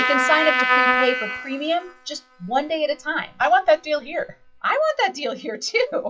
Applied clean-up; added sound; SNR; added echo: classical method WPE with log-MMSE.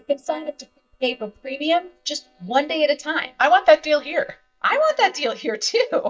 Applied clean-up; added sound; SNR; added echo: neural mask model DeepFilterNet 3.